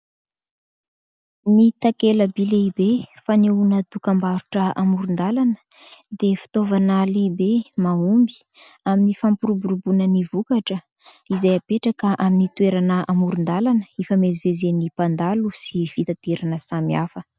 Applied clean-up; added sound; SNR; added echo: none; none; none; none.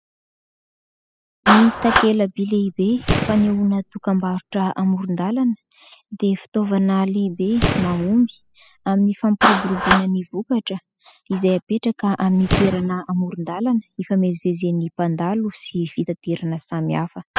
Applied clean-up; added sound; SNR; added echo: classical method spectral subtraction.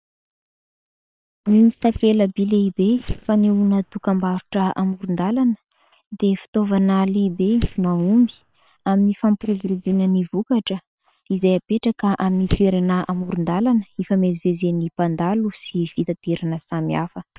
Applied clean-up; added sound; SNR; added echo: neural separator model SepFormer WHAM!.